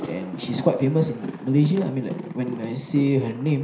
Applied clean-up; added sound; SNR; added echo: none; Thunder; 12 dB; reverberation time 0.5 s.